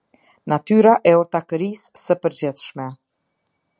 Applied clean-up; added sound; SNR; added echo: none; none; none; none.